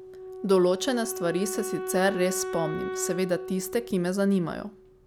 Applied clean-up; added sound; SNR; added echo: none; Wind instrument, woodwind instrument; 8 dB; none.